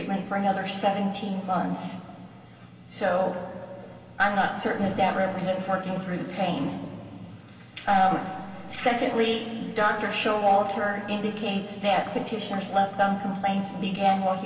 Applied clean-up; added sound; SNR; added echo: none; none; none; reverberation time 2.7 s.